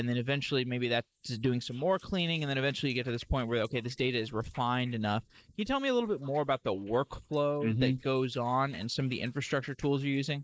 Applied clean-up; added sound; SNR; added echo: neural mask model Resemble Enhance denoiser.